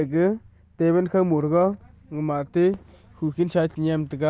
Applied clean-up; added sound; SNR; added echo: none; none; none; none.